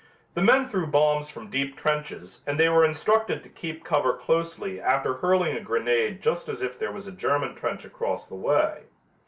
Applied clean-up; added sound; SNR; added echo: none; none; none; none.